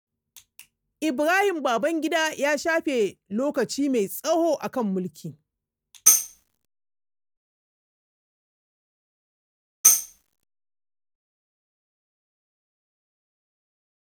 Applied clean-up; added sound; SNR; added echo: none; Tambourine; -5 dB; none.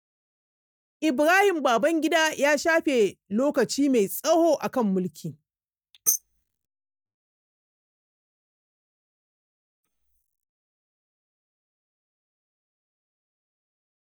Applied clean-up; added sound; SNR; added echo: neural mask model DeepFilterNet 3.